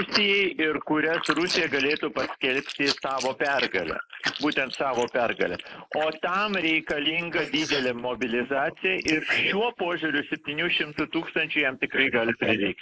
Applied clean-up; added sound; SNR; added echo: neural mask model Resemble Enhance denoiser.